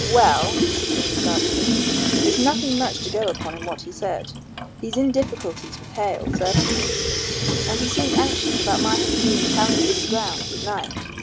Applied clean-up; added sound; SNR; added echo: none; Sink (filling or washing) / Water tap, faucet; -2 dB; none.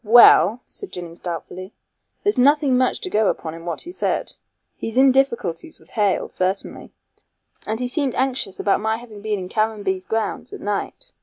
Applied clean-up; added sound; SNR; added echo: none; none; none; none.